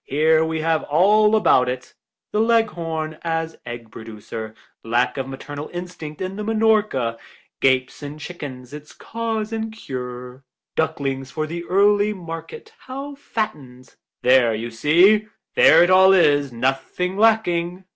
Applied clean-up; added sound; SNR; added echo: none; none; none; none.